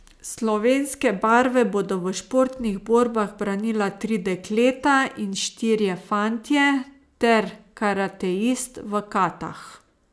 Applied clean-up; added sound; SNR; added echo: none; none; none; none.